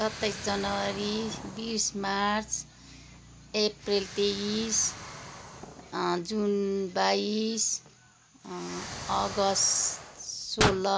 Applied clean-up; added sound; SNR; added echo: none; Explosion; 9 dB; none.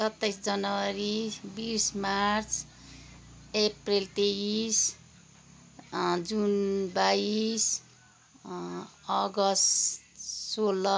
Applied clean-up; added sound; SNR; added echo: none; none; none; none.